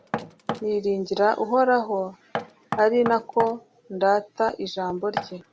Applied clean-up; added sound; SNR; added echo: none; Knock; 11 dB; none.